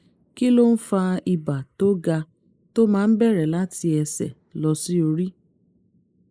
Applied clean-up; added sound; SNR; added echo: neural mask model Resemble Enhance denoiser.